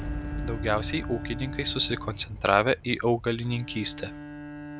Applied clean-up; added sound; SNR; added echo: none; Boom + Bowed string instrument; 8 dB; none.